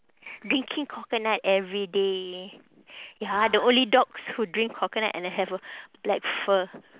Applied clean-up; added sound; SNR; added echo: none; none; none; none.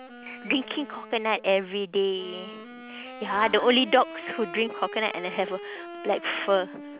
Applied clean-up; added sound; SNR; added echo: none; Wind instrument, woodwind instrument; 14 dB; none.